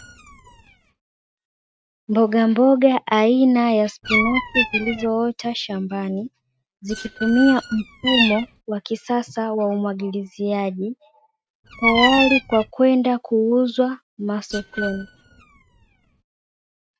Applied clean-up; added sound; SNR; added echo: neural mask model RNNoise.